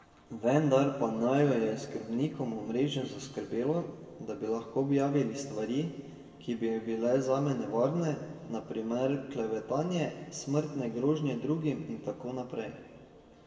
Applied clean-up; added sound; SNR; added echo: none; none; none; reverberation time 2.0 s.